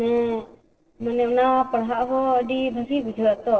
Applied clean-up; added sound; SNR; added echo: neural separator model SepFormer DNS4.